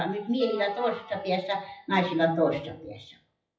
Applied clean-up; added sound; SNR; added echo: classical method WPE with log-MMSE.